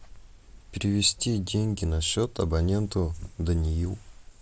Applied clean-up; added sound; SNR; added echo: none; none; none; none.